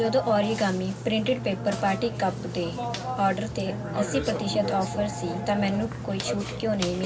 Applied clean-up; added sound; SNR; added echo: none; Burping, eructation; 5 dB; reverberation time 0.4 s.